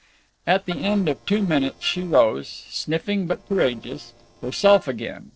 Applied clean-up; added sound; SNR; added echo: neural separator model SepFormer DNS4.